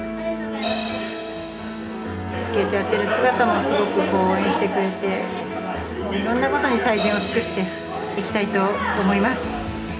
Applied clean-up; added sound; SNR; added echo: none; Crash cymbal; 16 dB; reverberation time 0.3 s.